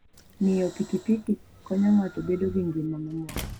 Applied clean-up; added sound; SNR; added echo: none; Slam + Breathing; 16 dB; none.